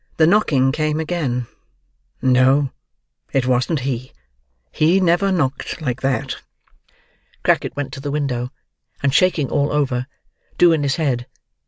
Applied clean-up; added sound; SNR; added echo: none; none; none; none.